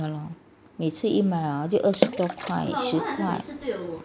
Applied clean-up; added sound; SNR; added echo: none; Water / Splash, splatter; 4 dB; none.